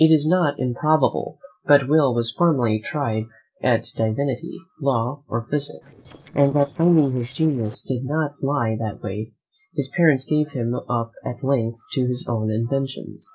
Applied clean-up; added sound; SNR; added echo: neural separator model SepFormer DNS4.